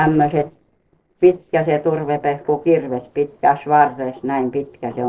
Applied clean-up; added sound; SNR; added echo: neural separator model SepFormer DNS4.